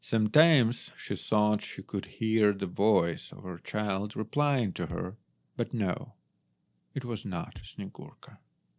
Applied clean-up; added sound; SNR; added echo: neural separator model SepFormer DNS4.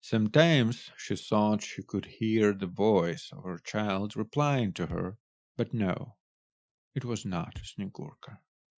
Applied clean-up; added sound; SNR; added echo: classical method Wiener filter.